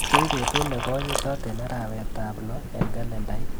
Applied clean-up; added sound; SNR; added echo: none; Liquid; -4 dB; none.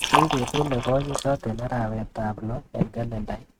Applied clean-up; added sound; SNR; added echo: neural mask model RNNoise.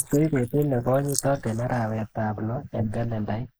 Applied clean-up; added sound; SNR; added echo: neural mask model Resemble Enhance denoiser.